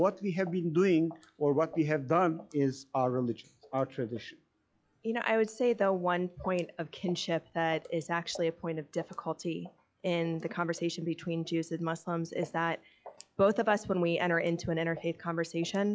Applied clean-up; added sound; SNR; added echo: classical method log-MMSE.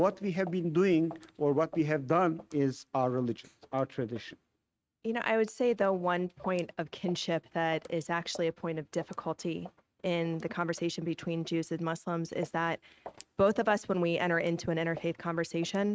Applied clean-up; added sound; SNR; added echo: neural mask model RNNoise.